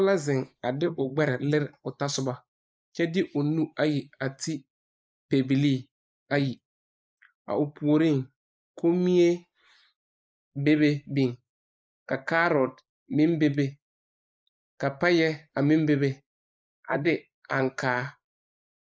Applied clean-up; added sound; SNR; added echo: neural mask model Resemble Enhance denoiser.